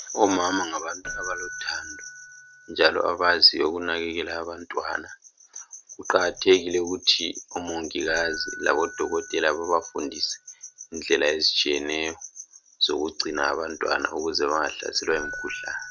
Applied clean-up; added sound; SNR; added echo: none; Keyboard (musical); 17 dB; none.